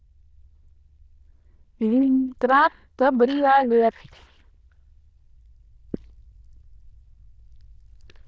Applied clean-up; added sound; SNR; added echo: neural diffusion model UNIVERSE++.